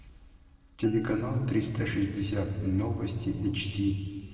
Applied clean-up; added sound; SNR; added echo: neural separator model SepFormer DNS4.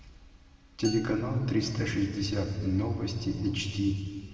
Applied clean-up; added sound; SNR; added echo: none; Glass; 19 dB; reverberation time 2.1 s.